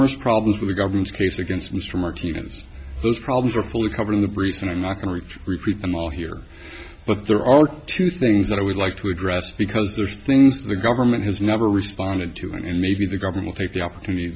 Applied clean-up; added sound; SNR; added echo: none; none; none; none.